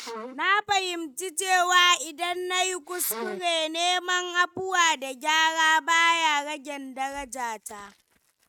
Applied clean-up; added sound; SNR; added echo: neural mask model RNNoise.